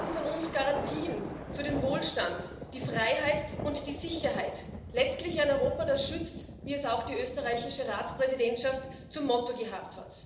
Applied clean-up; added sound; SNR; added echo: none; Thunder; 8 dB; reverberation time 0.9 s.